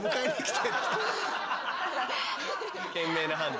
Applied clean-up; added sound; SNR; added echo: none; none; none; none.